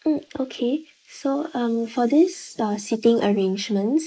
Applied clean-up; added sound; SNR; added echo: neural mask model Resemble Enhance denoiser.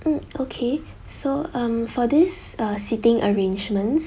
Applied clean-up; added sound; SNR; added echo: none; none; none; none.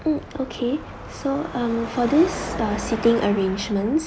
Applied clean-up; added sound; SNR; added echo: none; Car passing by / Traffic noise, roadway noise / Engine; 10 dB; none.